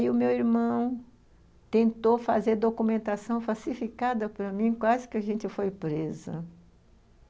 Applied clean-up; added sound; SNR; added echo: none; none; none; none.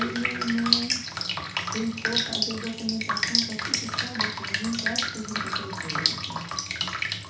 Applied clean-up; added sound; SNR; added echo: none; Drip; -5 dB; reverberation time 0.9 s.